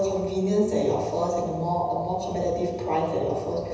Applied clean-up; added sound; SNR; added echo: none; none; none; reverberation time 1.1 s.